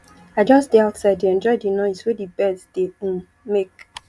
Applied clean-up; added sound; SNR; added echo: none; none; none; none.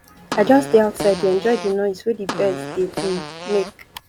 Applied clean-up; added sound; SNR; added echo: none; Fart; 11 dB; none.